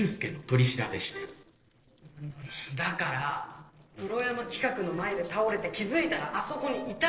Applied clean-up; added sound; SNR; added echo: neural separator model SepFormer DNS4.